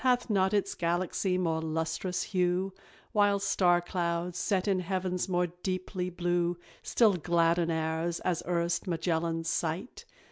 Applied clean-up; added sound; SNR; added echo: none; none; none; none.